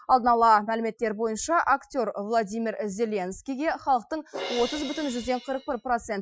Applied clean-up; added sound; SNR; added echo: classical method Wiener filter.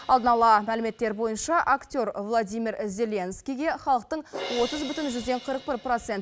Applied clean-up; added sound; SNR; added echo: none; Crash cymbal; 17 dB; none.